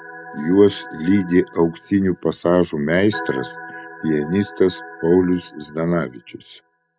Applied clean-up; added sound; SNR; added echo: none; Organ; 17 dB; none.